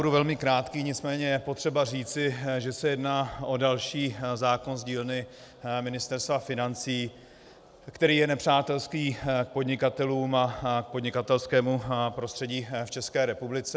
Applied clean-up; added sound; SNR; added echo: none; none; none; none.